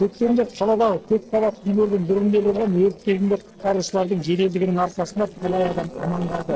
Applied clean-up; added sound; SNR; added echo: neural separator model SepFormer DNS4.